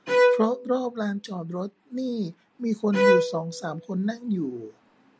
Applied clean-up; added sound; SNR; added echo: none; Bowed string instrument; -2 dB; none.